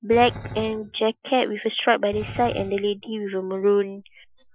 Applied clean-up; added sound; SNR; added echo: classical method Wiener filter.